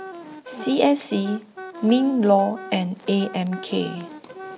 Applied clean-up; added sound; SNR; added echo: none; Wind instrument, woodwind instrument; 15 dB; none.